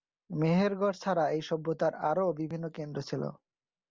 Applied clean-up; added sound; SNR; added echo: none; none; none; none.